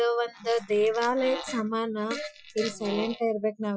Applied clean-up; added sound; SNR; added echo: classical method Wiener filter.